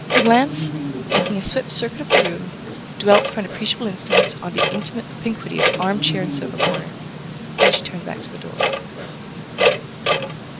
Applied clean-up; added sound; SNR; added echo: none; Clock; -2 dB; none.